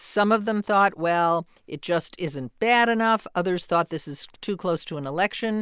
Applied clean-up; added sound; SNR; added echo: none; none; none; none.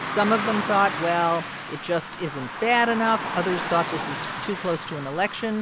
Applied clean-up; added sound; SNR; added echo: none; Car passing by / Traffic noise, roadway noise; 6 dB; none.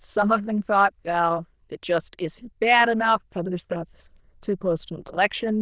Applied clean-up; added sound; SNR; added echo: neural diffusion model UNIVERSE++.